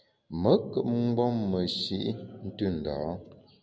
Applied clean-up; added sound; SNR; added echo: none; none; none; none.